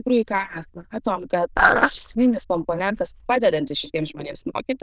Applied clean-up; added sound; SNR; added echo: neural diffusion model UNIVERSE++.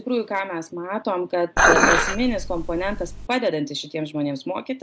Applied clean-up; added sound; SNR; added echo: none; Dishes, pots, and pans; -5 dB; none.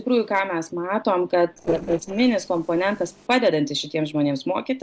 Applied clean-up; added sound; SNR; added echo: neural separator model SepFormer DNS4.